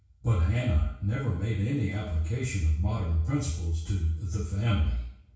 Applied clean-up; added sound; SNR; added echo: none; none; none; reverberation time 0.6 s.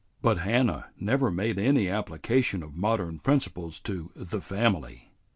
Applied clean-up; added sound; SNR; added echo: none; none; none; none.